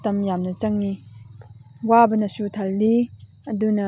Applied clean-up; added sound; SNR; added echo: none; none; none; none.